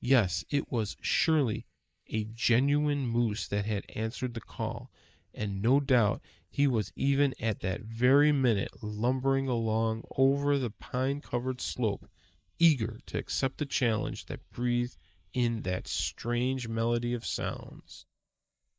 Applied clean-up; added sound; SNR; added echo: neural mask model Resemble Enhance denoiser.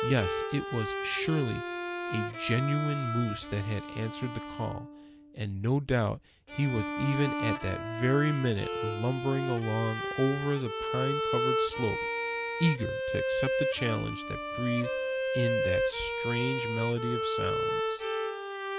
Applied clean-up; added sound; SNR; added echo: none; Bowed string instrument; 2 dB; none.